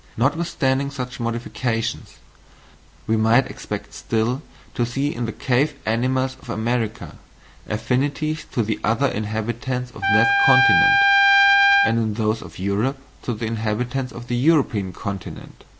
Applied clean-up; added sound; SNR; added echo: none; Trumpet; -4 dB; none.